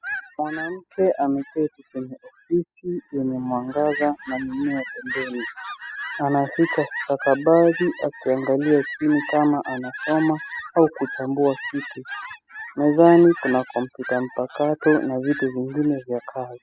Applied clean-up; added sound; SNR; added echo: classical method spectral subtraction.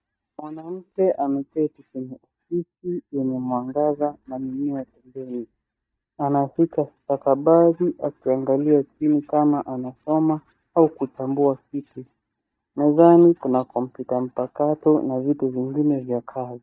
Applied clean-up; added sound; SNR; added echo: neural mask model DeepFilterNet 3.